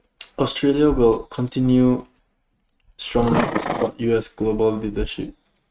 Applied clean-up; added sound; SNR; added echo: neural mask model RNNoise.